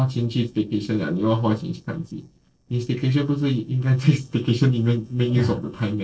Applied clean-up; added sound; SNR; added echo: neural separator model SepFormer DNS4.